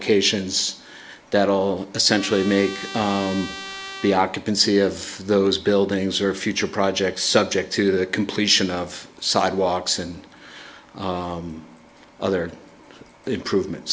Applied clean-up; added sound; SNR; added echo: none; Trumpet; 12 dB; none.